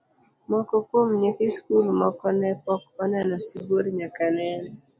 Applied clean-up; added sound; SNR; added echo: none; none; none; none.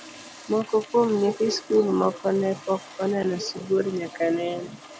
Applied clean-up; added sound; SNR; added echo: none; Toilet flush; 20 dB; none.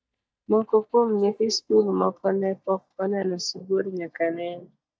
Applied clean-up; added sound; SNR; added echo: neural mask model DeepFilterNet 3.